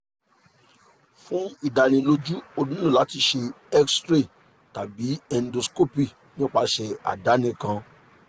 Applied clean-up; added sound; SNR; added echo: none; none; none; none.